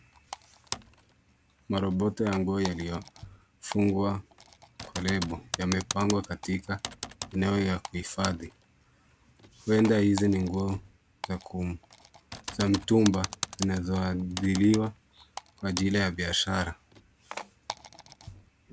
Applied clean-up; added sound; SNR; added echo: none; Typing; 13 dB; none.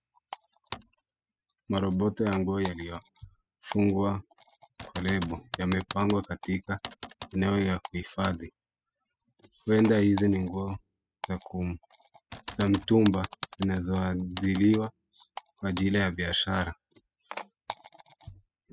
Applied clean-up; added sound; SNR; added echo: classical method spectral subtraction.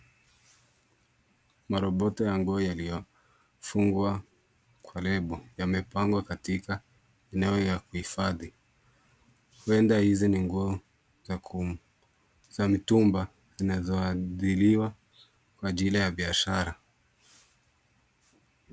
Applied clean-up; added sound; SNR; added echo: none; none; none; none.